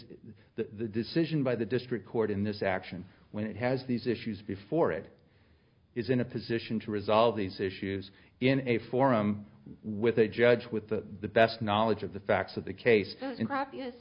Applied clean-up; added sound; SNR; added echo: none; none; none; none.